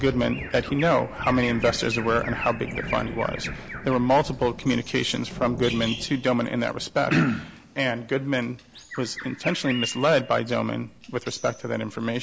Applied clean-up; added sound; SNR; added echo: none; Thunder + Bird vocalization, bird call, bird song; 11 dB; none.